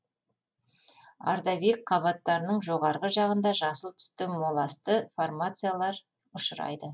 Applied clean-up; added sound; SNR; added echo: none; none; none; none.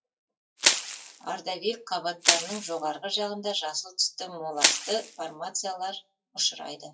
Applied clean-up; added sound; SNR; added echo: classical method WPE with log-MMSE.